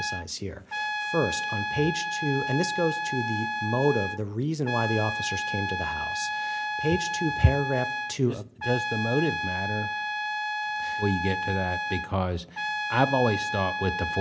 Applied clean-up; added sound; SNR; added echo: none; Trumpet; 2 dB; none.